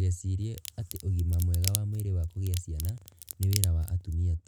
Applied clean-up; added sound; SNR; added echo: none; Crack; 11 dB; none.